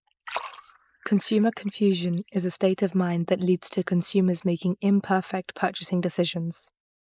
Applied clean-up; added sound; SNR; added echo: neural mask model Resemble Enhance denoiser.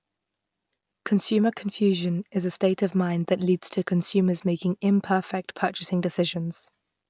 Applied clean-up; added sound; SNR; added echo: none; none; none; none.